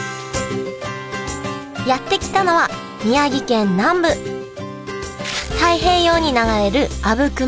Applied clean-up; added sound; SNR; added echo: none; Wind instrument, woodwind instrument; 20 dB; none.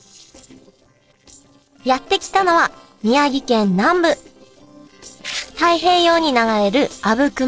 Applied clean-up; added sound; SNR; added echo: neural separator model SepFormer DNS4.